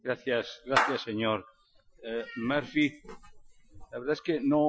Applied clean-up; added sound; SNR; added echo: classical method Wiener filter.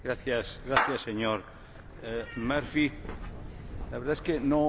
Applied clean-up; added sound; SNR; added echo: none; Meow / Clapping; 6 dB; none.